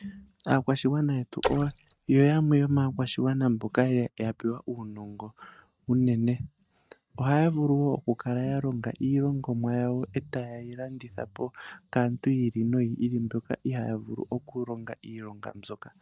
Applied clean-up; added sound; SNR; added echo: neural mask model RNNoise.